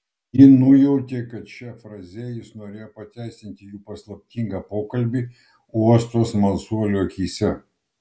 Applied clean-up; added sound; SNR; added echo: none; none; none; none.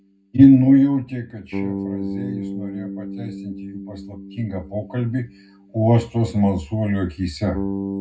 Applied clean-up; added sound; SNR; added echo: none; Bass guitar; 11 dB; reverberation time 0.3 s.